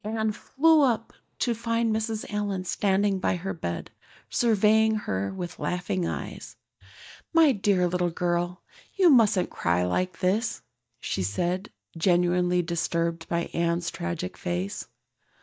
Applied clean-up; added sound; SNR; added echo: neural mask model DeepFilterNet 3.